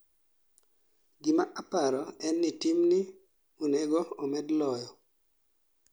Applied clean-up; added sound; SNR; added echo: none; none; none; none.